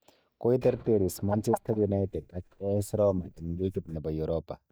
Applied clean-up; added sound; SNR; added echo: neural mask model DeepFilterNet 3.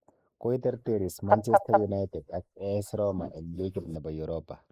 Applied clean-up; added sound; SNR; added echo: neural mask model Resemble Enhance denoiser.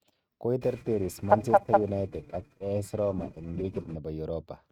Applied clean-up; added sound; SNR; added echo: neural mask model RNNoise.